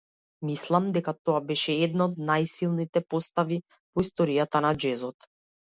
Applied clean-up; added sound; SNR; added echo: none; none; none; none.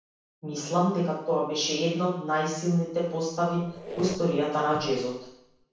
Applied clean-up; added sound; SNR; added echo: none; Squeak; 16 dB; reverberation time 0.7 s.